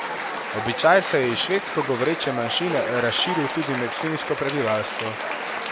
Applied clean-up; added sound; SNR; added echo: none; Applause / Cheering; 5 dB; none.